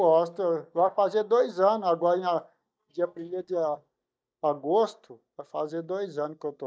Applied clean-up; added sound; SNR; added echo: neural mask model DeepFilterNet 3.